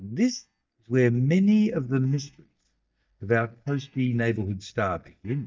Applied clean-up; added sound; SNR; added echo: neural mask model DeepFilterNet 3.